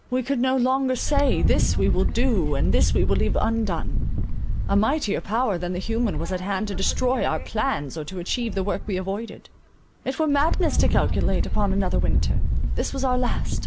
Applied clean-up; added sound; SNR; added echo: none; Wind; -2 dB; none.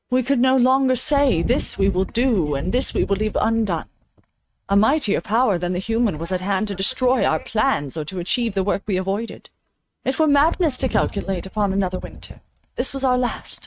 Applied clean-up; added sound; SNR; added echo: neural mask model RNNoise.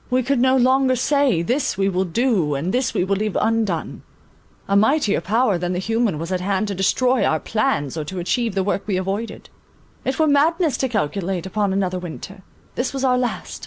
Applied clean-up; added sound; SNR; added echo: none; none; none; none.